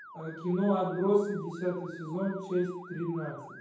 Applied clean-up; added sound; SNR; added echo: none; Motor vehicle (road) / Siren; 17 dB; reverberation time 0.9 s.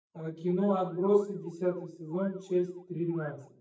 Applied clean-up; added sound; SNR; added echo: neural mask model DeepFilterNet 3.